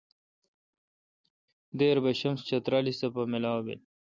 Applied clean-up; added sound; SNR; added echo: none; none; none; none.